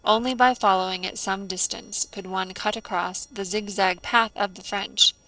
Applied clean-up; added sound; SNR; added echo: neural separator model SepFormer DNS4.